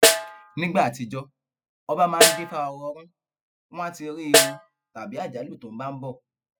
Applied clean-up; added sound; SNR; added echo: classical method spectral subtraction.